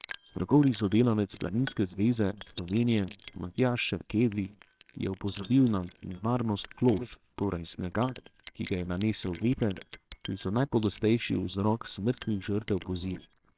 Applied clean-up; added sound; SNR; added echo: neural separator model SepFormer WHAMR!.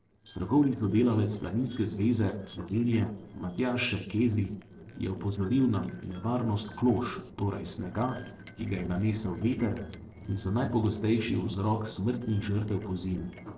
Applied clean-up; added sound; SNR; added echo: neural separator model SepFormer DNS4.